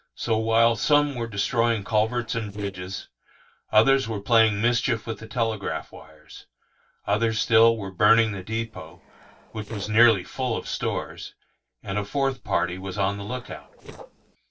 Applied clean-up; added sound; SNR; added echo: neural separator model SepFormer DNS4.